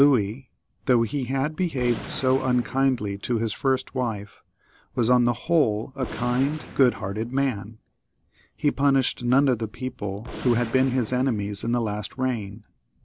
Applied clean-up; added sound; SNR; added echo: none; Gunshot, gunfire; 18 dB; none.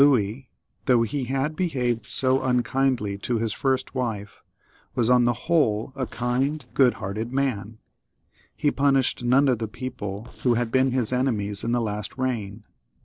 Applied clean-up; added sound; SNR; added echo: neural separator model SepFormer DNS4.